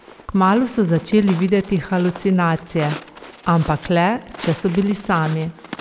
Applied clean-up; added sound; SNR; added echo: none; Walk, footsteps; 17 dB; none.